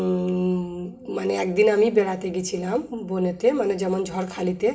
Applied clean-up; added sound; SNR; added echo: none; none; none; reverberation time 0.5 s.